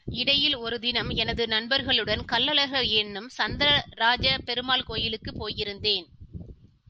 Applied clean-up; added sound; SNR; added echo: none; none; none; none.